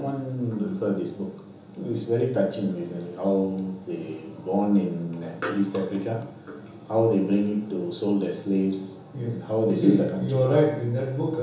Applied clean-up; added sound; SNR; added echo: none; none; none; reverberation time 1.2 s.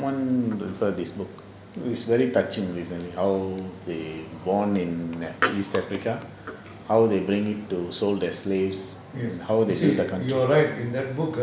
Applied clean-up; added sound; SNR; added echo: none; none; none; none.